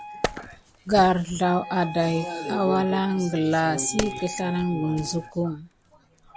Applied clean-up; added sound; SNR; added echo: none; Wind instrument, woodwind instrument + Wood; 11 dB; none.